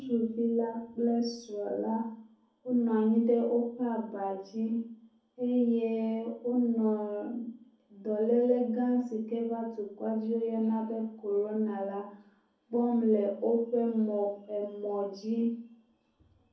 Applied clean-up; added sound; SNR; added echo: none; none; none; reverberation time 0.5 s.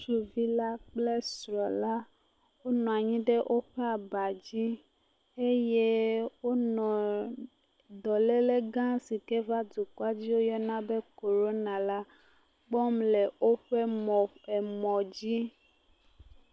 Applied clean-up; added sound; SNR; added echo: none; none; none; none.